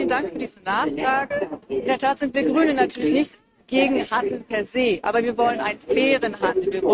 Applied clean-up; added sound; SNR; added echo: neural mask model RNNoise.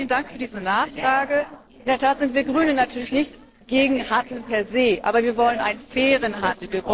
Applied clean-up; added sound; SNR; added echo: neural separator model SepFormer DNS4.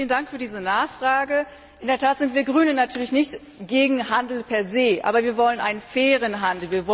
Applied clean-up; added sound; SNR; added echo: none; none; none; none.